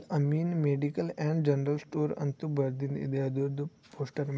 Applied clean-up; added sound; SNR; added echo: none; none; none; none.